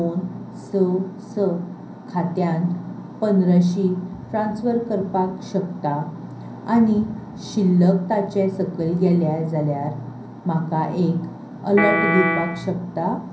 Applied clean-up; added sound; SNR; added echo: none; Piano; 0 dB; reverberation time 0.6 s.